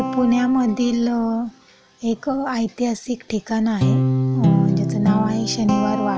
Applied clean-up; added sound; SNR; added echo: none; Guitar; 2 dB; none.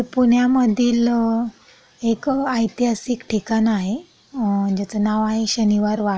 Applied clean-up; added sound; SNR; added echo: none; none; none; none.